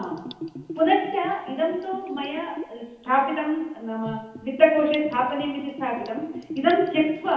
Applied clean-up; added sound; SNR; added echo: none; Bathtub (filling or washing) / Gurgling; 14 dB; reverberation time 0.9 s.